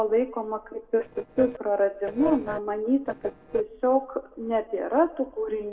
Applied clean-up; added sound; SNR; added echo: neural separator model SepFormer DNS4.